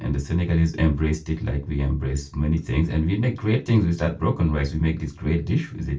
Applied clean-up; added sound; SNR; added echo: none; none; none; reverberation time 0.2 s.